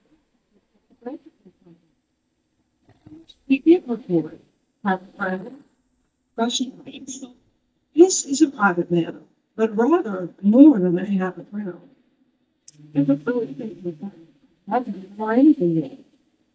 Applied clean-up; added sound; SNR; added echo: neural mask model DeepFilterNet 3.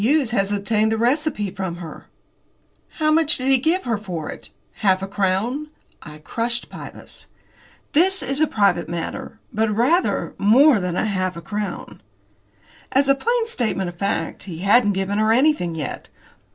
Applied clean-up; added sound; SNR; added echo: none; none; none; none.